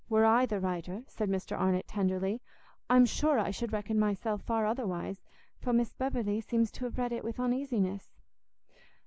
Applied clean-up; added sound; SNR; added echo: none; none; none; none.